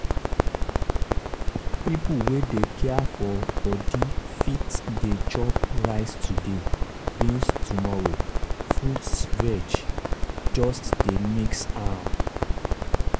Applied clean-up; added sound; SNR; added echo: none; Crackle; -5 dB; none.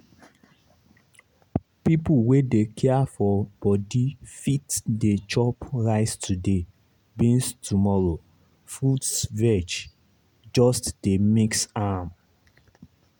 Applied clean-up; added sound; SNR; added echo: none; none; none; none.